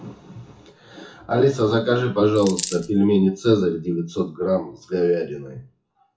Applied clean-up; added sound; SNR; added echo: classical method WPE with log-MMSE.